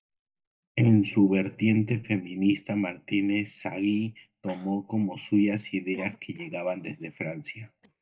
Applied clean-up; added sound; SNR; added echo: neural mask model DeepFilterNet 3.